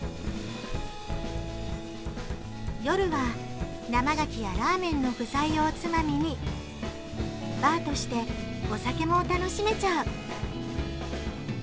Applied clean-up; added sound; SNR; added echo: none; none; none; none.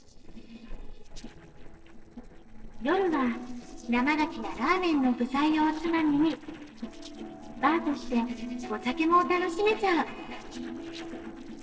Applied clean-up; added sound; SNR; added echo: neural separator model SepFormer DNS4.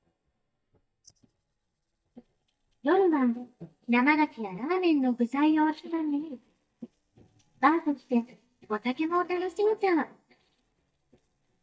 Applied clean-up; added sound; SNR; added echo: neural mask model DeepFilterNet 3.